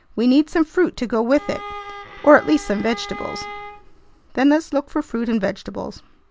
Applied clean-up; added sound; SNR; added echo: none; Bowed string instrument; 15 dB; none.